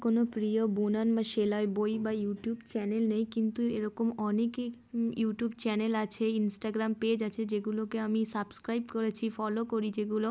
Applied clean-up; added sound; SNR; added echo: none; none; none; none.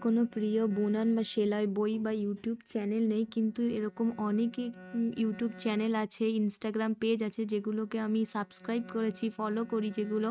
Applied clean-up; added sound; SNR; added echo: neural mask model RNNoise.